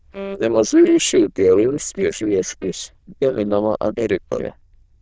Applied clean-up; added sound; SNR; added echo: neural diffusion model UNIVERSE++.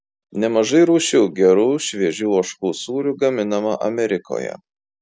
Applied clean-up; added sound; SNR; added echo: none; none; none; none.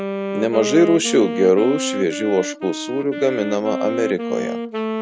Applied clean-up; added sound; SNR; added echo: none; Wind instrument, woodwind instrument; 6 dB; none.